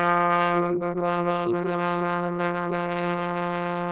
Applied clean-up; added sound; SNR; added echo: neural diffusion model UNIVERSE++.